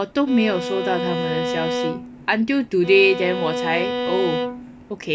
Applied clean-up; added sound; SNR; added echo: none; Bowed string instrument; 5 dB; none.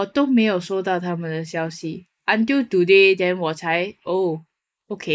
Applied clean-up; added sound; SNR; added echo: neural mask model Resemble Enhance denoiser.